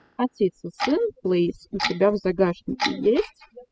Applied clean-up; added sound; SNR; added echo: classical method spectral subtraction.